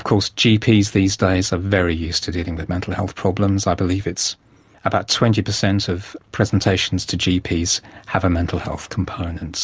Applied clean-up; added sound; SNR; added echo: none; none; none; none.